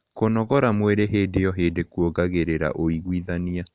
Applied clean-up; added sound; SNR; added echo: none; none; none; none.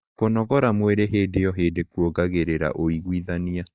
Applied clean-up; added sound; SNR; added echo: neural mask model DeepFilterNet 3.